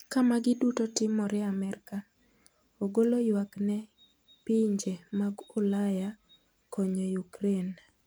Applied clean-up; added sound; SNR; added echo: none; none; none; none.